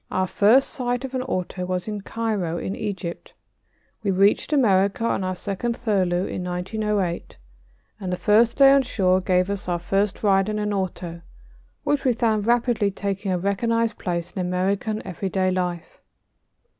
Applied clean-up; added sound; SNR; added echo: none; none; none; none.